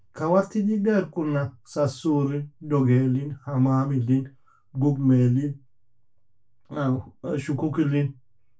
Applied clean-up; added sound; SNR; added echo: none; none; none; reverberation time 0.2 s.